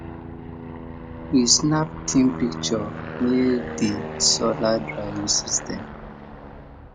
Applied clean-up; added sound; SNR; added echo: none; Aircraft; 9 dB; none.